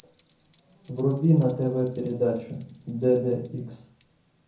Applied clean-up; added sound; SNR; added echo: none; Bell; 6 dB; reverberation time 0.5 s.